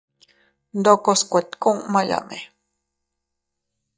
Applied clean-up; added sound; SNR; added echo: neural mask model DeepFilterNet 3.